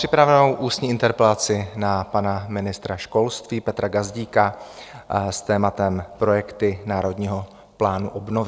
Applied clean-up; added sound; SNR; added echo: none; none; none; none.